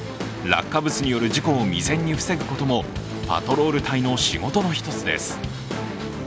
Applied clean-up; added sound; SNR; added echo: none; none; none; none.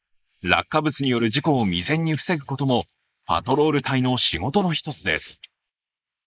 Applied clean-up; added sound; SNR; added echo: neural mask model Resemble Enhance denoiser.